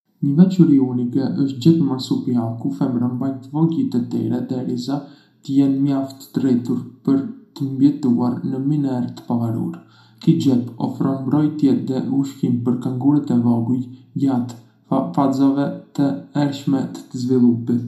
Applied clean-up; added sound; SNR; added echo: none; none; none; reverberation time 0.4 s.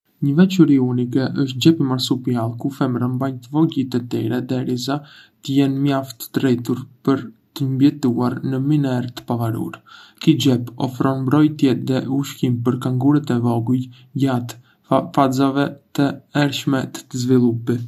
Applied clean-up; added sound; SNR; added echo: none; none; none; none.